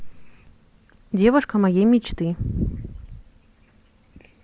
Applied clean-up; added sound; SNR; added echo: none; none; none; none.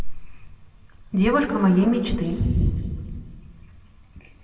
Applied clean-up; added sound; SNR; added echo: none; none; none; reverberation time 1.9 s.